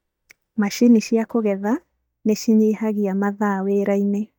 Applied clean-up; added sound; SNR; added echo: neural mask model DeepFilterNet 3.